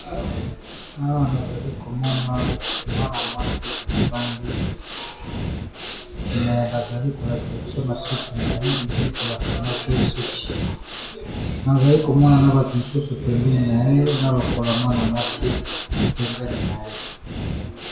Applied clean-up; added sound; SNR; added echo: none; Breathing; 4 dB; reverberation time 0.8 s.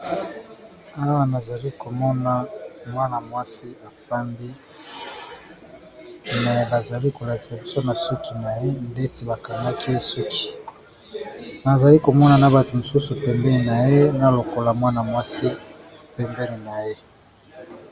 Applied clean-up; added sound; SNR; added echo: none; none; none; none.